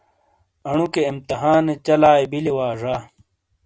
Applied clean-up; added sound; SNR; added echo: none; none; none; none.